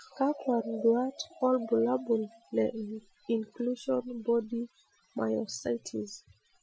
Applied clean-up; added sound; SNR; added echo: classical method Wiener filter.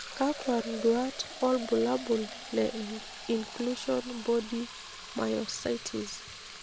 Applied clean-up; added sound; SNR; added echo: none; Fill (with liquid); 12 dB; none.